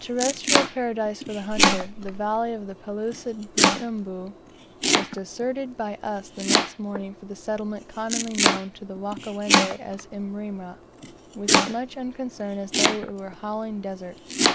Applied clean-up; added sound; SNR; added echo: none; Domestic sounds, home sounds; -3 dB; none.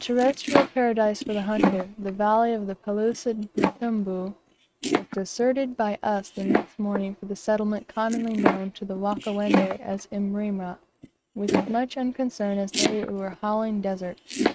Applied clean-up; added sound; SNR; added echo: neural mask model RNNoise.